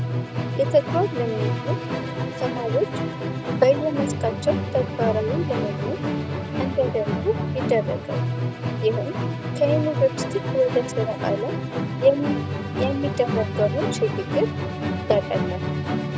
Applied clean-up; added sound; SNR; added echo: none; Musical instrument; 1 dB; none.